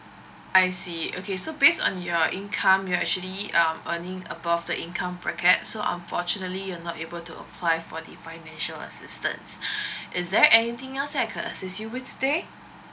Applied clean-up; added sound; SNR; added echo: none; none; none; none.